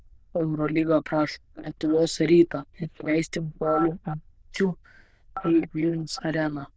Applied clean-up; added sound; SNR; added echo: neural diffusion model UNIVERSE++.